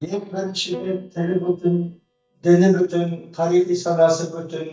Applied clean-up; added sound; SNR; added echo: neural mask model DeepFilterNet 3.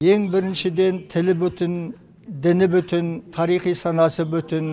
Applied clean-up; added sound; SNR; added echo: none; none; none; none.